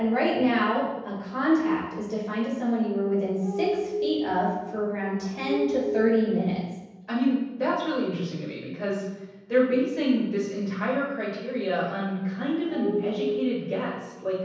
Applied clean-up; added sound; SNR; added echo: none; Glass; 6 dB; reverberation time 1.1 s.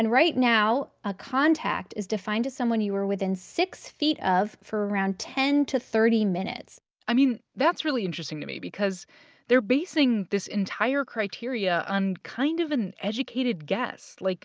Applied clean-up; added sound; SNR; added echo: none; none; none; none.